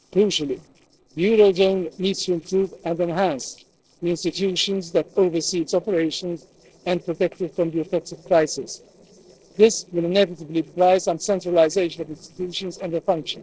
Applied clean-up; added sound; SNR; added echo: neural separator model SepFormer DNS4.